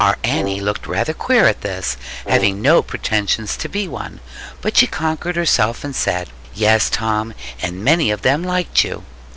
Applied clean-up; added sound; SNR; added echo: none; Brass instrument; 10 dB; none.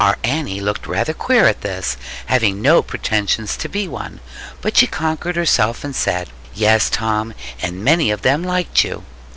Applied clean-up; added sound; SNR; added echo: none; none; none; none.